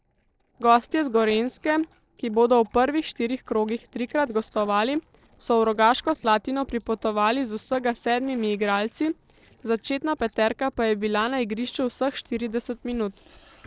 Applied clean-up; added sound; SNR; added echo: neural separator model SepFormer DNS4.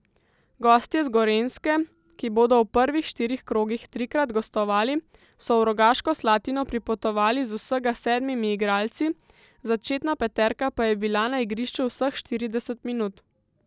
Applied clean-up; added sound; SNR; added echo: none; none; none; none.